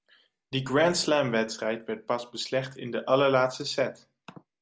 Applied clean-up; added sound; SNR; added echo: none; none; none; none.